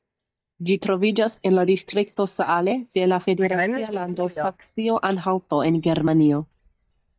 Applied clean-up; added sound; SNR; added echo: neural mask model DeepFilterNet 3.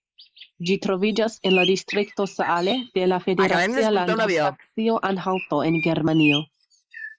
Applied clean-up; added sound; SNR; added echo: neural mask model Resemble Enhance denoiser.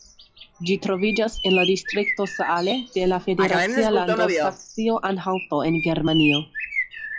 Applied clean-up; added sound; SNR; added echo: classical method log-MMSE.